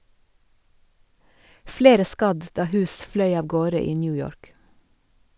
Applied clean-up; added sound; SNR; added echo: none; none; none; none.